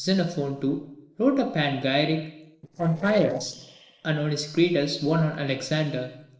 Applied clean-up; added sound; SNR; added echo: neural separator model SepFormer DNS4.